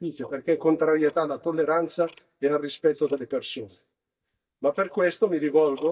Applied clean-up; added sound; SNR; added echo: neural mask model DeepFilterNet 3.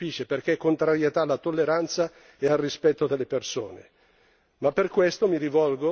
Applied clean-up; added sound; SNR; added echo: none; none; none; none.